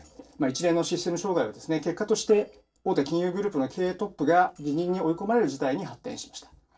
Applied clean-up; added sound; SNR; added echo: neural separator model SepFormer DNS4.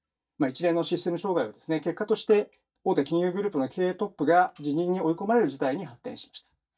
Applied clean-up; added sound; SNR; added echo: neural mask model DeepFilterNet 3.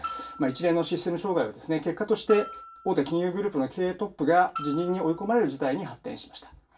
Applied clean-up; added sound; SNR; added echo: none; Bell; 16 dB; reverberation time 0.2 s.